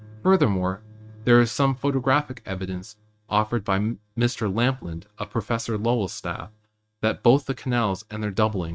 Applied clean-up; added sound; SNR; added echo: neural mask model RNNoise.